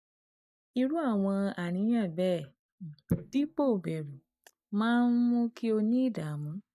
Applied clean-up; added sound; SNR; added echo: neural mask model DeepFilterNet 3.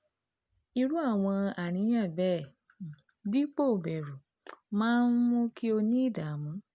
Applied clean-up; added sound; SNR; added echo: none; none; none; none.